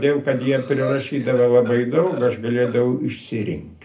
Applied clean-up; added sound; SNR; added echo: none; Breathing; 18 dB; reverberation time 0.3 s.